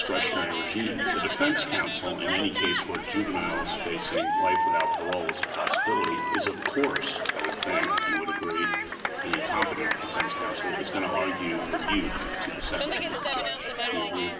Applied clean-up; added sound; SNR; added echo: none; Cheering; -2 dB; reverberation time 2.0 s.